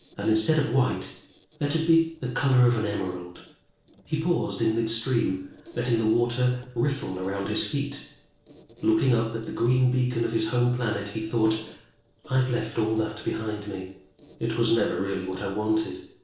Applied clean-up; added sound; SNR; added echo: neural separator model SepFormer DNS4.